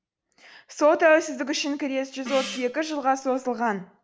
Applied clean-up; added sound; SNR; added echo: none; Gong; 14 dB; none.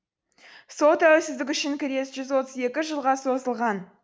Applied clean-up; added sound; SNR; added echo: none; none; none; none.